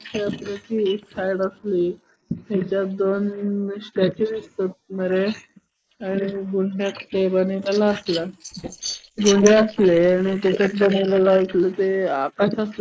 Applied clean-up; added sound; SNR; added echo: neural mask model Resemble Enhance denoiser.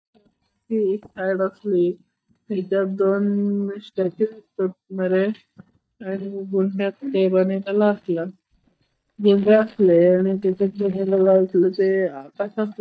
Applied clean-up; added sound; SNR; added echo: neural mask model DeepFilterNet 3.